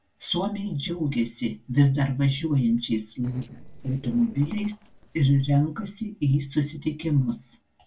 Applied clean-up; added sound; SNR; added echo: neural separator model SepFormer DNS4.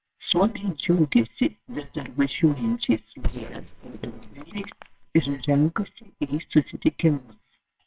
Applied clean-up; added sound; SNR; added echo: neural separator model SepFormer WHAMR!.